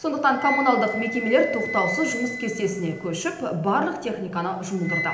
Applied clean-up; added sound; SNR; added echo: none; Wind instrument, woodwind instrument; 8 dB; reverberation time 0.8 s.